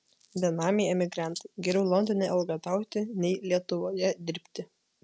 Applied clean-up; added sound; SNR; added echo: none; none; none; none.